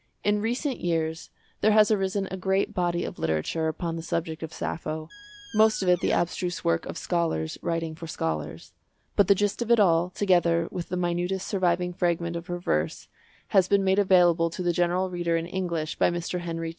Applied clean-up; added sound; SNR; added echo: none; Squeak; 20 dB; none.